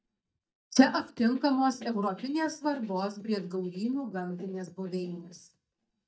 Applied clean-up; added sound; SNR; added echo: neural mask model DeepFilterNet 3.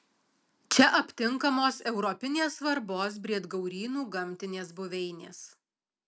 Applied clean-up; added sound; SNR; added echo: none; none; none; none.